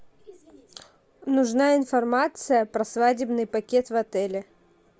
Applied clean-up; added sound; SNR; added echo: none; none; none; none.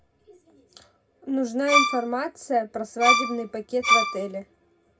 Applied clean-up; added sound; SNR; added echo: none; Bowed string instrument; -5 dB; reverberation time 0.2 s.